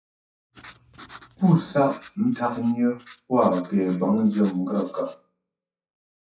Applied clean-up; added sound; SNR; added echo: classical method WPE with log-MMSE.